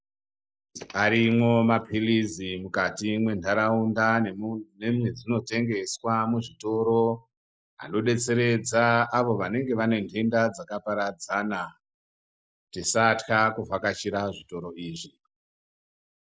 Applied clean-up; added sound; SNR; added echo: neural mask model Resemble Enhance denoiser.